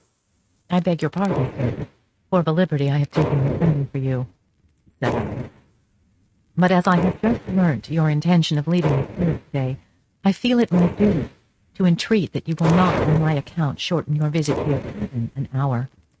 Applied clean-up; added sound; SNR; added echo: neural mask model RNNoise.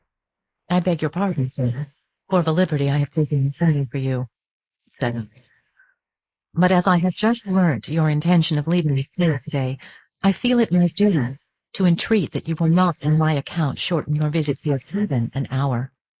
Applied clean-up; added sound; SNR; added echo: neural mask model Resemble Enhance denoiser.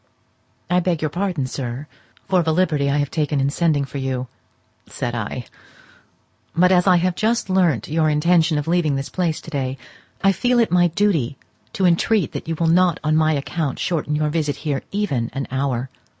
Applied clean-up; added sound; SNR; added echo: none; none; none; none.